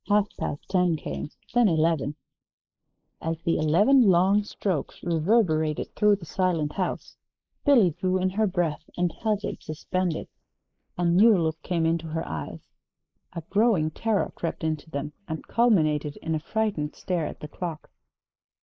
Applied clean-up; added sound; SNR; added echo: neural mask model Resemble Enhance denoiser.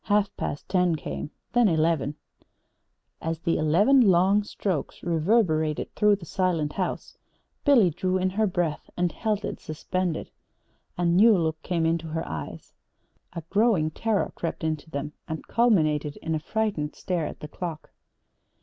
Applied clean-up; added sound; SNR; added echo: none; none; none; none.